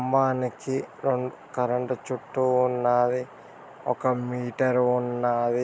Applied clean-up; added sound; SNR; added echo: none; none; none; none.